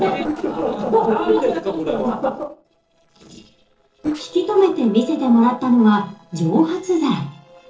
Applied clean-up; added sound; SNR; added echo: neural separator model SepFormer DNS4.